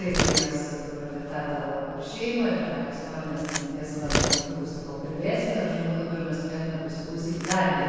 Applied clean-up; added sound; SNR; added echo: none; Tearing; 4 dB; reverberation time 2.2 s.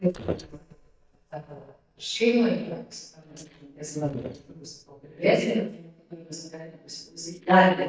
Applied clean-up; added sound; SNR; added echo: neural mask model DeepFilterNet 3.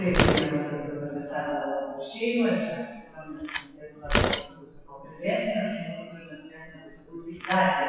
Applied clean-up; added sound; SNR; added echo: classical method WPE with log-MMSE.